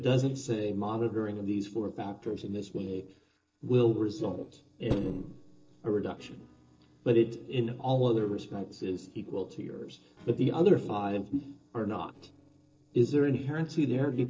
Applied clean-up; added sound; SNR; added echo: neural separator model SepFormer DNS4.